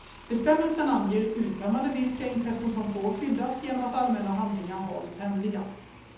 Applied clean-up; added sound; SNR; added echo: none; Bus; 18 dB; reverberation time 1.1 s.